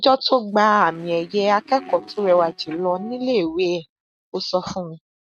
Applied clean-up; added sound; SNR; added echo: neural mask model RNNoise.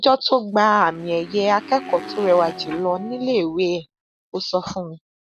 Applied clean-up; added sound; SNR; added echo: none; Wind instrument, woodwind instrument + Motorcycle; 16 dB; none.